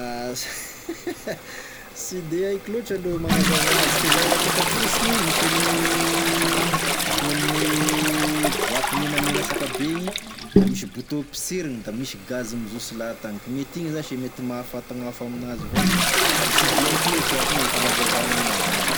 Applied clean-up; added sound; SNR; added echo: none; Toilet flush; -5 dB; none.